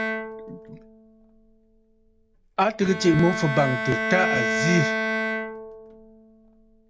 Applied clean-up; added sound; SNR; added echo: none; Bowed string instrument; 3 dB; none.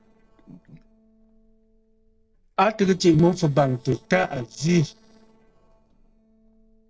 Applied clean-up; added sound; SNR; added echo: neural separator model SepFormer DNS4.